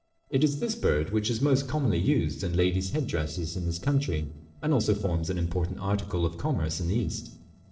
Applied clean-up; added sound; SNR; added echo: neural separator model SepFormer DNS4.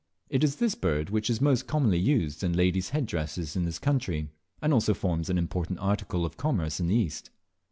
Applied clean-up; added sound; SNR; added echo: none; none; none; none.